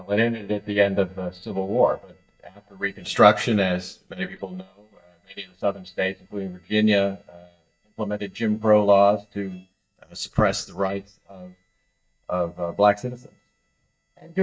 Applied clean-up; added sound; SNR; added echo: neural mask model DeepFilterNet 3.